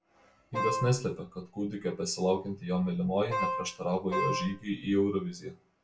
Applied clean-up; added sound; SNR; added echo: none; Wind instrument, woodwind instrument; 2 dB; reverberation time 0.2 s.